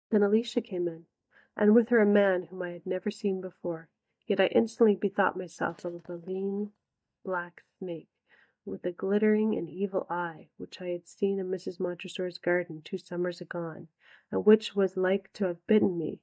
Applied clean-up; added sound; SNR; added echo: neural mask model DeepFilterNet 3.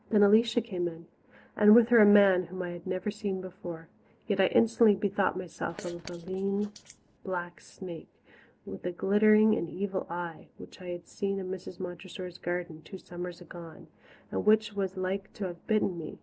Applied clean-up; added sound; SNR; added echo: neural separator model SepFormer DNS4.